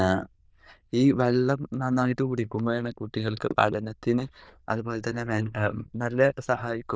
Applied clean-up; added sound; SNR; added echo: neural diffusion model UNIVERSE++.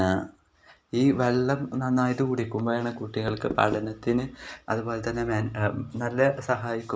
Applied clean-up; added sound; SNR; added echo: none; Knock; 8 dB; none.